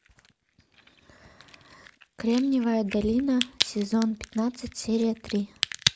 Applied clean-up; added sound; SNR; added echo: none; Crack; 7 dB; none.